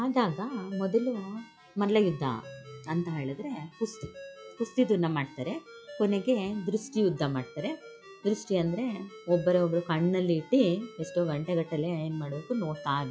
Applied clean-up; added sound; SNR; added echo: classical method log-MMSE.